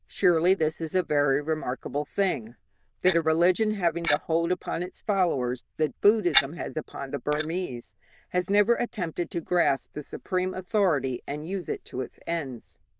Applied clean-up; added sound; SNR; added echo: neural diffusion model UNIVERSE++.